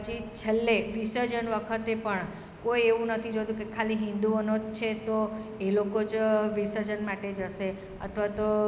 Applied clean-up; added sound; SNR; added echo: none; none; none; none.